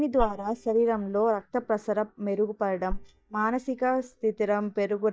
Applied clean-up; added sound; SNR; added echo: neural mask model DeepFilterNet 3.